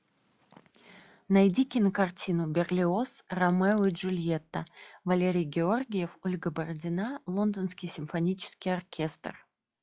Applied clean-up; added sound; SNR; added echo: classical method log-MMSE.